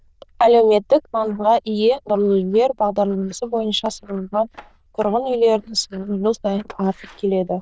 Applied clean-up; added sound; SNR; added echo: neural diffusion model UNIVERSE++.